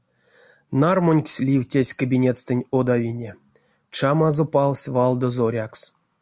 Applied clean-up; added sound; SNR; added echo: none; none; none; none.